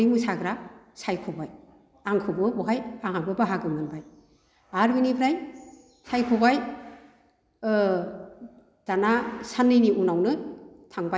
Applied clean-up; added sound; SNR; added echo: none; none; none; none.